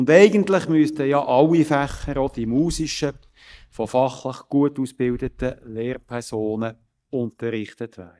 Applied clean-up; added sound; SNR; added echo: neural mask model DeepFilterNet 3.